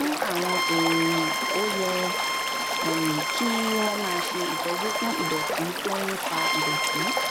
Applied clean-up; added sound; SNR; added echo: none; Stream / Liquid + Bowed string instrument; -3 dB; none.